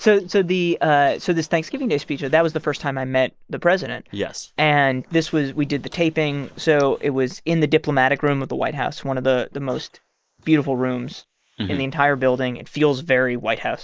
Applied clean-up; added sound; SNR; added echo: neural mask model Resemble Enhance denoiser.